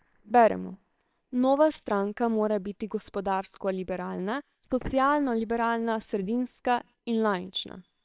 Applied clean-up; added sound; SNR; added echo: neural separator model SepFormer WHAMR!.